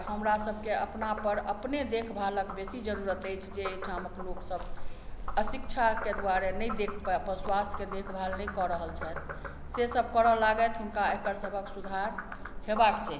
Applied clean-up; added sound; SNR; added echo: none; Frog; 6 dB; none.